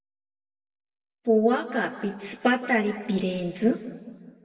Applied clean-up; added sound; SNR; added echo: none; none; none; reverberation time 1.6 s.